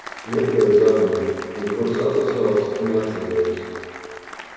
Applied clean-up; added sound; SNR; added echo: none; Applause; 15 dB; reverberation time 2.2 s.